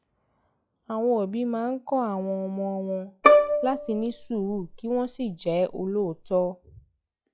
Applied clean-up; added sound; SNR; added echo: classical method log-MMSE.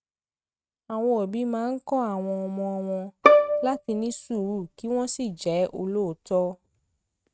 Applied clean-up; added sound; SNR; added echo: neural mask model RNNoise.